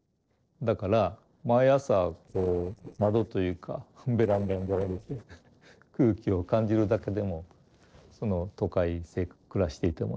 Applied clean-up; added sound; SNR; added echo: neural separator model SepFormer DNS4.